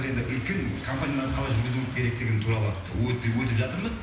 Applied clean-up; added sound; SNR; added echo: none; Car passing by; 17 dB; reverberation time 0.9 s.